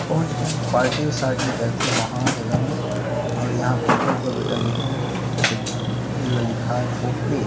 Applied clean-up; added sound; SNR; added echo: none; Burping, eructation; -3 dB; reverberation time 2.1 s.